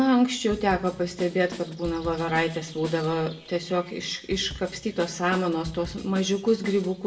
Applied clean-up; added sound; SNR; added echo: none; Drum kit; 16 dB; reverberation time 0.5 s.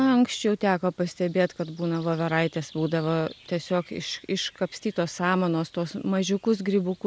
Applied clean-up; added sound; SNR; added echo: none; none; none; none.